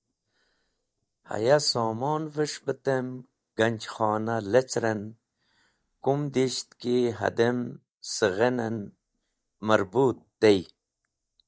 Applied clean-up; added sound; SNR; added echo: neural mask model DeepFilterNet 3.